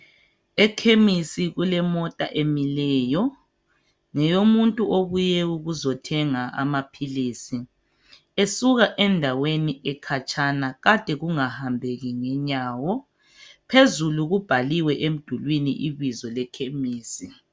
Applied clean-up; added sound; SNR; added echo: none; none; none; none.